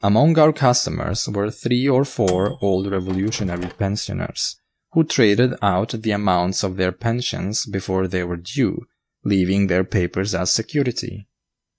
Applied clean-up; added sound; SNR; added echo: neural mask model RNNoise.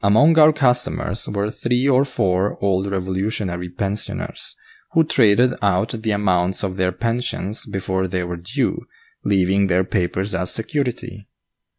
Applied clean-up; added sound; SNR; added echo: none; none; none; none.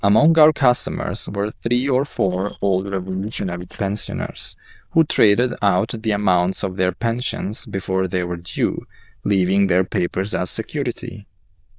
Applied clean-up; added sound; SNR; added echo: neural diffusion model UNIVERSE++.